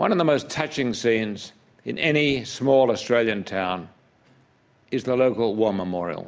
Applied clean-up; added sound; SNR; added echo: none; none; none; none.